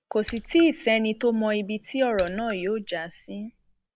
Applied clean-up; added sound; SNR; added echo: none; Raindrop / Splash, splatter; 19 dB; none.